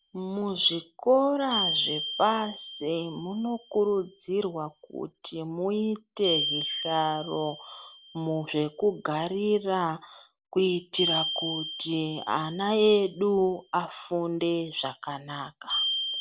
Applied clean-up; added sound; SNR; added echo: none; Glockenspiel; 8 dB; none.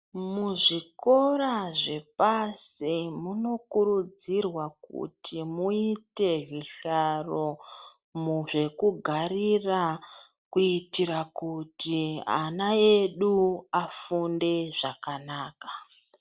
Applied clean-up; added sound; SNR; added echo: none; none; none; none.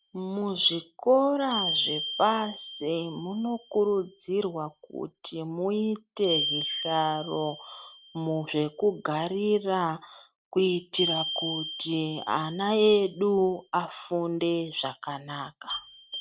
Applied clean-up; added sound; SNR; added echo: neural mask model RNNoise.